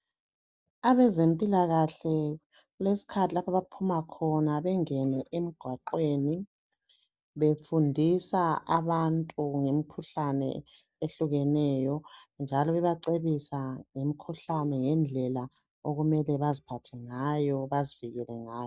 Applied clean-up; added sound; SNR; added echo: neural mask model DeepFilterNet 3.